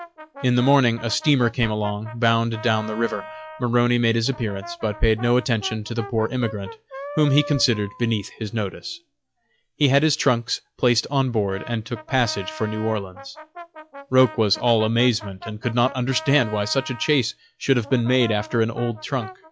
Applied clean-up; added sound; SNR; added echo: classical method log-MMSE.